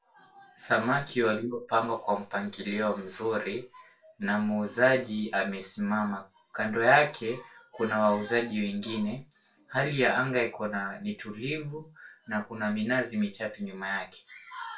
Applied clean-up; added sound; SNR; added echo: none; none; none; reverberation time 0.2 s.